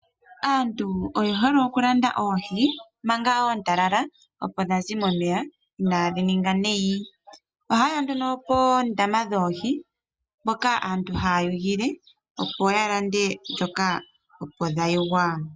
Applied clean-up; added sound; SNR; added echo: none; none; none; none.